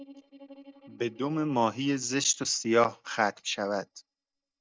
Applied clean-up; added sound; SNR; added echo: neural mask model DeepFilterNet 3.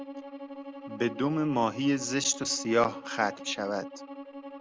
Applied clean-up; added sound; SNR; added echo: none; Bowed string instrument; 12 dB; none.